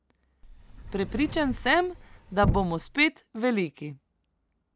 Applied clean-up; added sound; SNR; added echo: none; Sliding door / Slam / Wood; 6 dB; none.